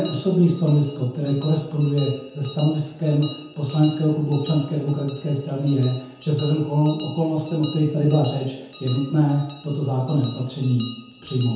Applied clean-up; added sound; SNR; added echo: none; Bell; 19 dB; reverberation time 1.0 s.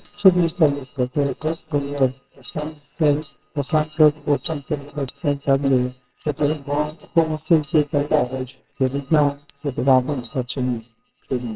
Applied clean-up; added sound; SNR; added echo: neural separator model SepFormer WHAMR!.